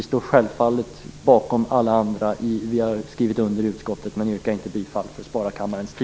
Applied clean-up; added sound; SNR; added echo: none; none; none; none.